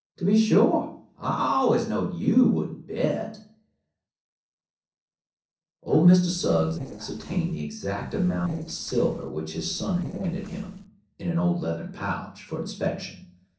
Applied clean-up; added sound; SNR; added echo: neural separator model SepFormer DNS4.